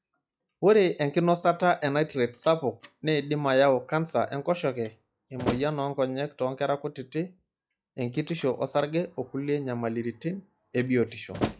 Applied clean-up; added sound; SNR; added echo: classical method log-MMSE.